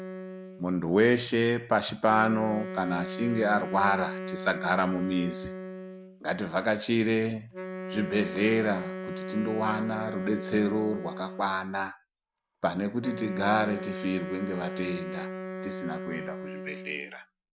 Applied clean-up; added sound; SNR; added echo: none; Wind instrument, woodwind instrument; 9 dB; none.